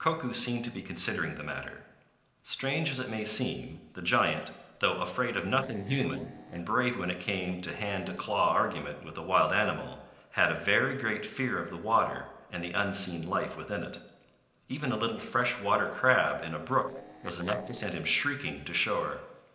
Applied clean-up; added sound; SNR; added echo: neural separator model SepFormer DNS4.